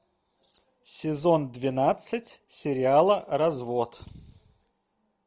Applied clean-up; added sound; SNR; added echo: none; none; none; none.